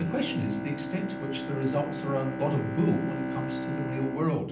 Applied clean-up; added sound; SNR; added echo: none; Bowed string instrument; 5 dB; reverberation time 0.6 s.